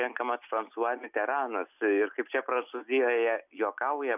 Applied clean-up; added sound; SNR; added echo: none; none; none; none.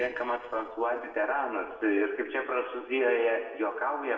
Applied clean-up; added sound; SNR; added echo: neural separator model SepFormer DNS4.